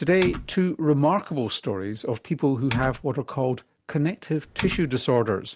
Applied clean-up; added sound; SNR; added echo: none; Typing; 8 dB; none.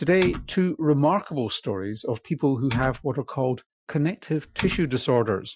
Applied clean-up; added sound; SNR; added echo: classical method Wiener filter.